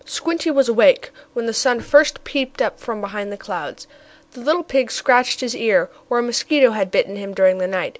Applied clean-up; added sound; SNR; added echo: none; none; none; none.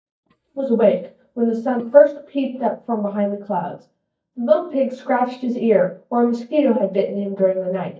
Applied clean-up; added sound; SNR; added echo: neural mask model DeepFilterNet 3.